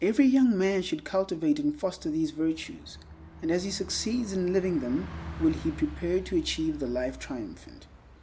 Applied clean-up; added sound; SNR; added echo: none; Bus; 15 dB; none.